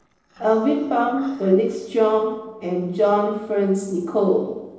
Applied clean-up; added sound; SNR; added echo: neural separator model SepFormer DNS4.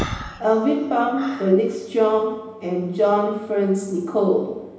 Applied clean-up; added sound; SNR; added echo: none; Breathing; 16 dB; reverberation time 0.9 s.